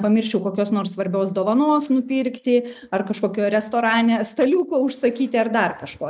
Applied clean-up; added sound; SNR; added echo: neural mask model Resemble Enhance denoiser.